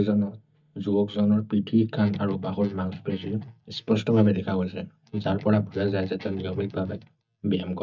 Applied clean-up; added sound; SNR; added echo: neural mask model DeepFilterNet 3.